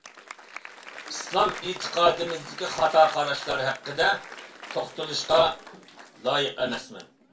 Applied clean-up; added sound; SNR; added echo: none; Applause; 15 dB; reverberation time 0.2 s.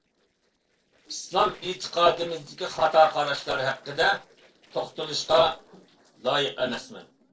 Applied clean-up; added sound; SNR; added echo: neural separator model SepFormer DNS4.